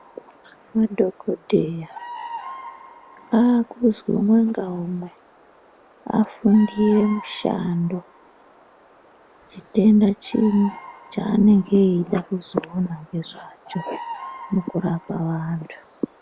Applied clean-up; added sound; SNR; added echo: none; Bird vocalization, bird call, bird song; 19 dB; none.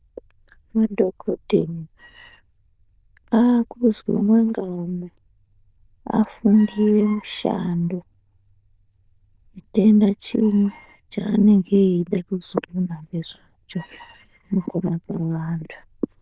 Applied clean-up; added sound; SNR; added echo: neural diffusion model UNIVERSE++.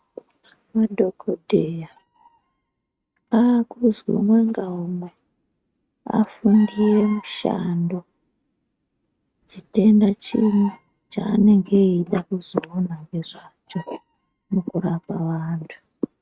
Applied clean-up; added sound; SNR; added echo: neural mask model RNNoise.